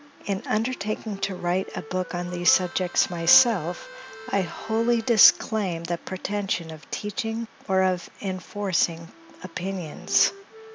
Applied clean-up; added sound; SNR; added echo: none; Harmonica + Wind instrument, woodwind instrument; 19 dB; none.